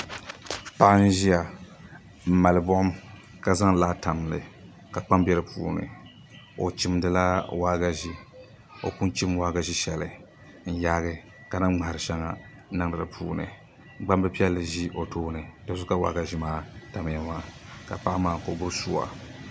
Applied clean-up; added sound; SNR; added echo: none; none; none; none.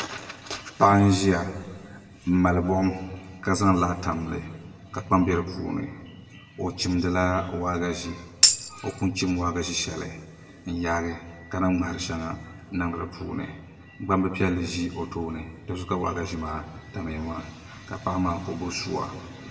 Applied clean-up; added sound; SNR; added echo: none; Tambourine; -3 dB; reverberation time 1.1 s.